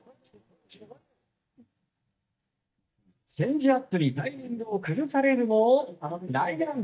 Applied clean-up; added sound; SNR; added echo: neural mask model DeepFilterNet 3.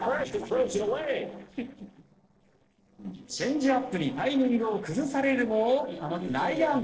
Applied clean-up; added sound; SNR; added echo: neural separator model SepFormer DNS4.